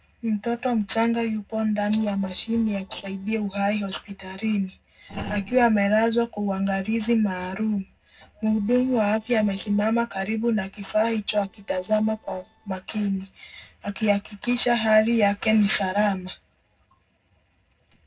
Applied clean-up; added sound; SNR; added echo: neural separator model SepFormer DNS4.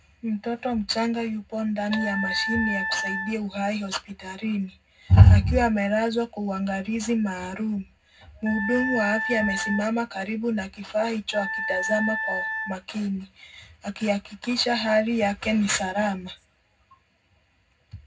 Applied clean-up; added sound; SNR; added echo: none; Wind instrument, woodwind instrument; 6 dB; reverberation time 0.3 s.